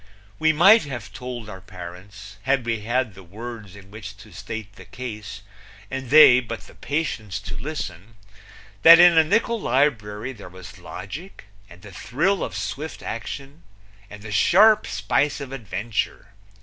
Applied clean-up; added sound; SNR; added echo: none; none; none; none.